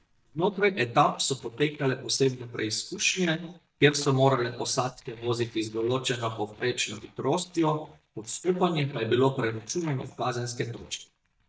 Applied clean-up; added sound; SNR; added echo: neural mask model DeepFilterNet 3.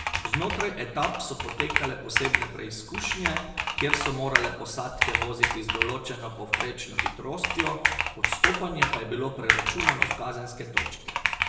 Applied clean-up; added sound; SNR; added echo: none; Computer keyboard; -4 dB; reverberation time 1.0 s.